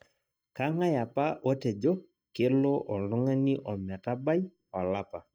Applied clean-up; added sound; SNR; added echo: neural mask model DeepFilterNet 3.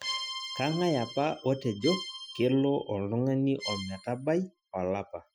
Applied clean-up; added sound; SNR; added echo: classical method Wiener filter.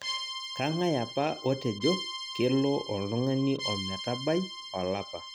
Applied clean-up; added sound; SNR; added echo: none; Accordion; 8 dB; none.